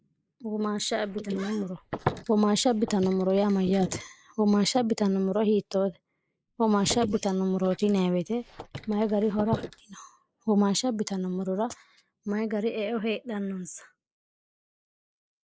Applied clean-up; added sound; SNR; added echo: neural mask model Resemble Enhance denoiser.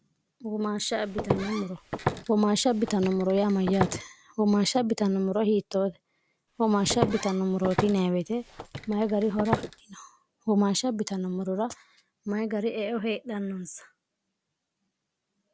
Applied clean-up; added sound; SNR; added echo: none; Walk, footsteps; 6 dB; none.